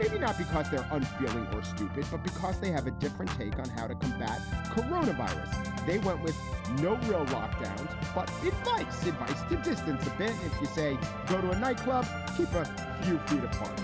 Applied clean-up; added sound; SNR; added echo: none; Organ; 2 dB; none.